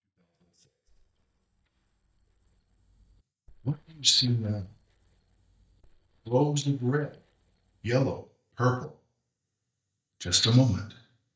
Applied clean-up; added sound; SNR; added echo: neural mask model DeepFilterNet 3.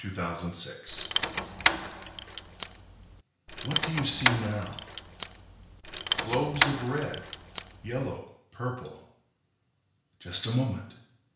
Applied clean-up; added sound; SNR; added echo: none; Rattle / Keys jangling; -3 dB; reverberation time 0.5 s.